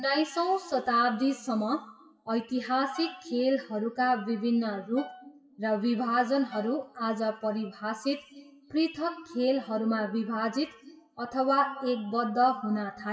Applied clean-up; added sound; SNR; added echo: classical method WPE with log-MMSE.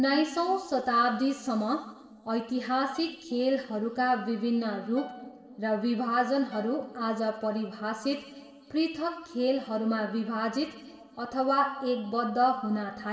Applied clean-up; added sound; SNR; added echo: neural separator model SepFormer DNS4.